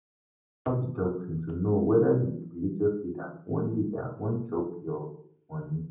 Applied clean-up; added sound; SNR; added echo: none; none; none; reverberation time 0.6 s.